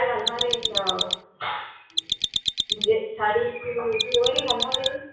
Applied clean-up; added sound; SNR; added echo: none; Mechanisms; 0 dB; reverberation time 0.6 s.